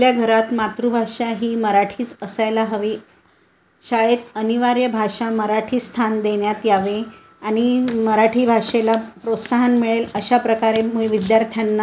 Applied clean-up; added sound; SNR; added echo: none; none; none; none.